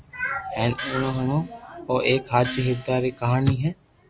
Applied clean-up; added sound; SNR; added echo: none; Gong; 15 dB; none.